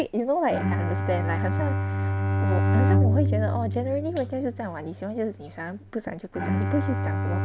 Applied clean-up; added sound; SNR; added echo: none; Bowed string instrument; -4 dB; none.